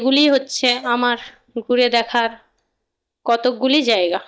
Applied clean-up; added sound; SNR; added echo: neural mask model DeepFilterNet 3.